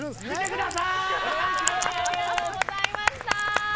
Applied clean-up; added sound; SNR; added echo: none; Chewing, mastication; 12 dB; none.